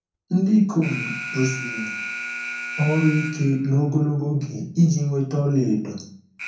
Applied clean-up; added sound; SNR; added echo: none; Alarm; 12 dB; reverberation time 0.6 s.